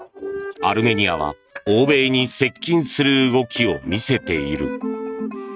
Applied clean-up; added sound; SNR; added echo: neural mask model RNNoise.